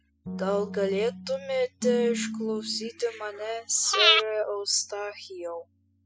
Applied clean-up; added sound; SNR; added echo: classical method spectral subtraction.